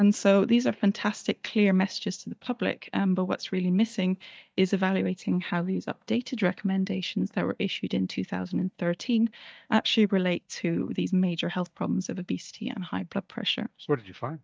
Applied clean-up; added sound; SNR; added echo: neural mask model DeepFilterNet 3.